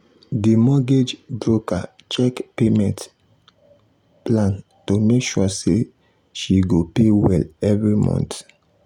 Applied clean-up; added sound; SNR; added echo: none; none; none; none.